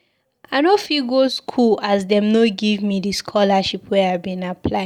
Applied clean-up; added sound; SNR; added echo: none; none; none; none.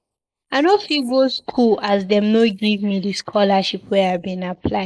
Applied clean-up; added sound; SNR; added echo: neural mask model Resemble Enhance denoiser.